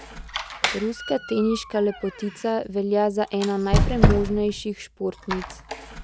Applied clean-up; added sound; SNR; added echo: none; Squeak; 1 dB; none.